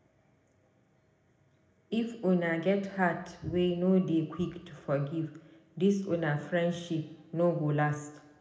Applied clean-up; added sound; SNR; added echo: none; none; none; reverberation time 0.7 s.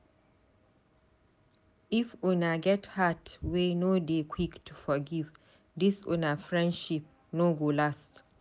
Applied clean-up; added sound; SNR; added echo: none; none; none; none.